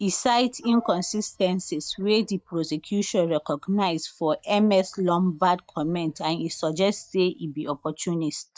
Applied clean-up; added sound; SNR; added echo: neural mask model DeepFilterNet 3.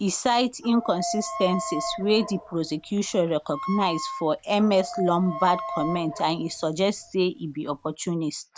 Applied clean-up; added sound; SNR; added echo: none; Dog + Wind instrument, woodwind instrument; 10 dB; none.